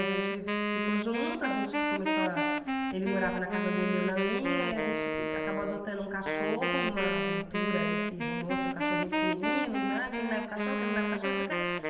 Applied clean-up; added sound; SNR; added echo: none; Wind instrument, woodwind instrument; -3 dB; reverberation time 2.2 s.